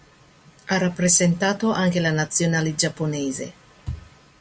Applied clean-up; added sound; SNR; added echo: none; none; none; none.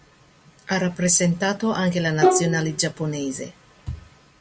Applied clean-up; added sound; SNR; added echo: none; Bowed string instrument; -1 dB; none.